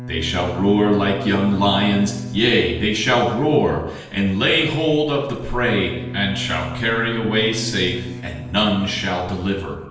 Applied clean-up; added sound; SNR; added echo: none; Bowed string instrument; 12 dB; reverberation time 0.8 s.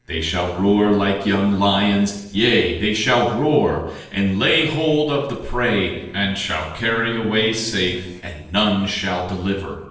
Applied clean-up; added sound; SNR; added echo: neural separator model SepFormer DNS4.